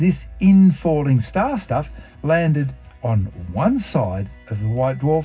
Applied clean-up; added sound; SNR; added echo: none; none; none; reverberation time 0.4 s.